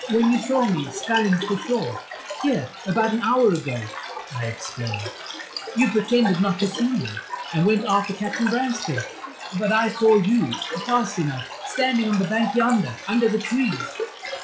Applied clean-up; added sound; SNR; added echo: classical method log-MMSE.